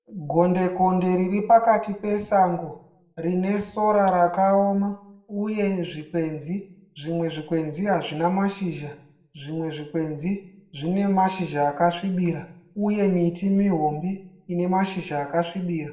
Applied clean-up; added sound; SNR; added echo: none; none; none; reverberation time 0.5 s.